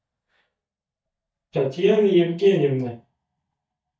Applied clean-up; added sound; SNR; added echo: neural mask model DeepFilterNet 3.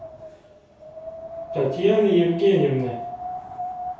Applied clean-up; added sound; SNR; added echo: none; Wind; 11 dB; reverberation time 0.6 s.